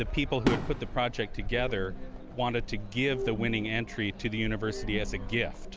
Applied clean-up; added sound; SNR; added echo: none; Fireworks; 11 dB; none.